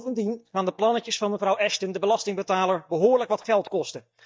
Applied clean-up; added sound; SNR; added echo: neural mask model DeepFilterNet 3.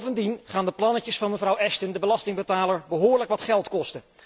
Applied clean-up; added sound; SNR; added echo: none; none; none; none.